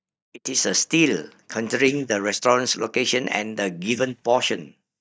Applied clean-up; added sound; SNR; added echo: neural mask model DeepFilterNet 3.